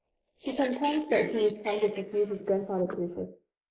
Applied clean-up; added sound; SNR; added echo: neural mask model Resemble Enhance denoiser.